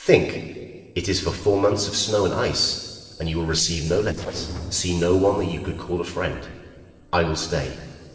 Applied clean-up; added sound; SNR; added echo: neural separator model SepFormer DNS4.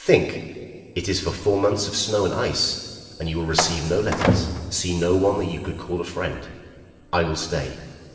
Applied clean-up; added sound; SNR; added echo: none; Slam; 3 dB; reverberation time 2.6 s.